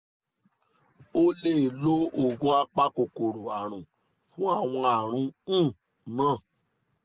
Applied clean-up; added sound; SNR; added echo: none; none; none; none.